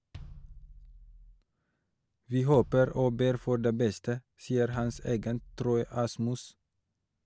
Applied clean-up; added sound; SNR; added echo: none; Bass drum; 19 dB; none.